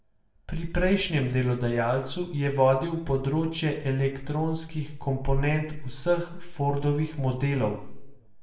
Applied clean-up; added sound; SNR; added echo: none; none; none; reverberation time 0.7 s.